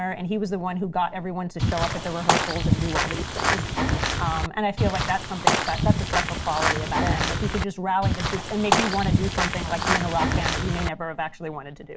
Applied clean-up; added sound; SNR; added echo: none; Walk, footsteps / Bird vocalization, bird call, bird song; -4 dB; none.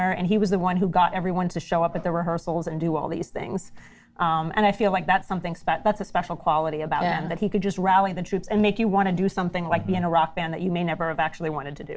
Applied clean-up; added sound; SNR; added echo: none; none; none; none.